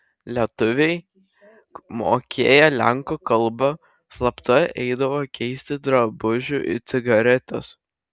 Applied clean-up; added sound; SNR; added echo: none; none; none; none.